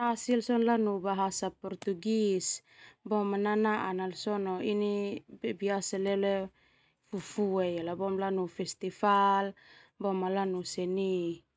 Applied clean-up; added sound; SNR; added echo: none; none; none; none.